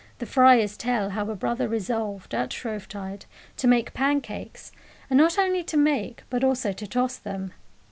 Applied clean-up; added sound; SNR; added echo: none; none; none; none.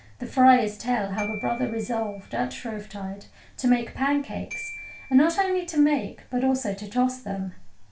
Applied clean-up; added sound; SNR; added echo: none; Glockenspiel; 19 dB; reverberation time 0.3 s.